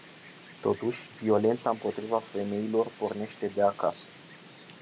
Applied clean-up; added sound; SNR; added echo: none; Wind; 18 dB; none.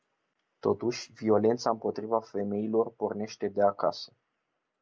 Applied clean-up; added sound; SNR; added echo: none; none; none; none.